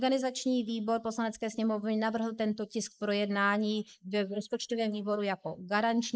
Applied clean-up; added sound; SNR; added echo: neural mask model Resemble Enhance denoiser.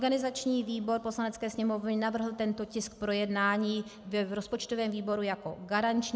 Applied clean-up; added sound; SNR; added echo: none; none; none; none.